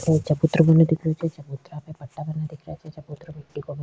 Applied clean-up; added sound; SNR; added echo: neural mask model Resemble Enhance denoiser.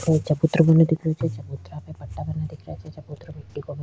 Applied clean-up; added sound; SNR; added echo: none; Tabla; 15 dB; none.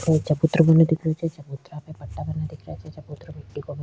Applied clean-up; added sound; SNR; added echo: none; none; none; none.